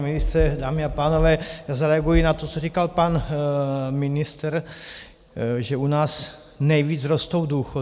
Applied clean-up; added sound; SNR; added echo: none; none; none; none.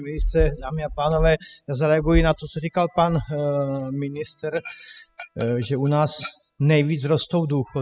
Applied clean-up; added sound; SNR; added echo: classical method spectral subtraction.